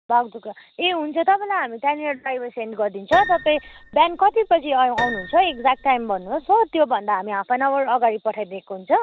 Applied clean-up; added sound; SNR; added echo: none; Piano; 13 dB; none.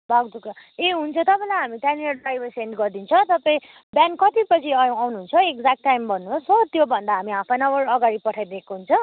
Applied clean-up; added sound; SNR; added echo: none; none; none; none.